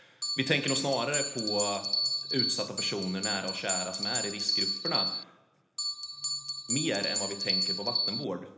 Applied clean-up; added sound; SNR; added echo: none; Bell; -2 dB; reverberation time 1.1 s.